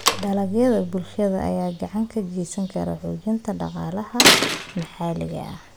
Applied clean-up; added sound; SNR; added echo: none; Slam; 1 dB; none.